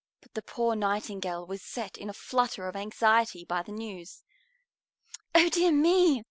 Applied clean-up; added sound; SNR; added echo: none; none; none; none.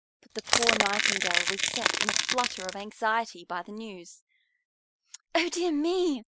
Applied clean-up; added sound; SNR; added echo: none; Crackle / Crushing; -4 dB; none.